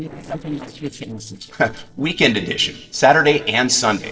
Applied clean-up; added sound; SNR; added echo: neural separator model SepFormer DNS4.